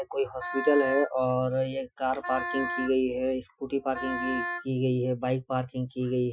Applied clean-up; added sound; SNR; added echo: classical method Wiener filter.